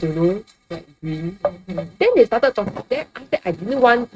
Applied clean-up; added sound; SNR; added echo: neural mask model RNNoise.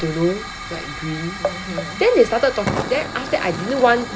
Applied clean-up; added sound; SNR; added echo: none; Hiss / Fire; 9 dB; none.